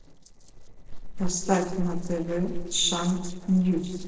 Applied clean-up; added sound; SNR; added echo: neural separator model SepFormer DNS4.